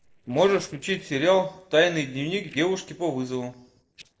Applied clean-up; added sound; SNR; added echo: neural separator model SepFormer DNS4.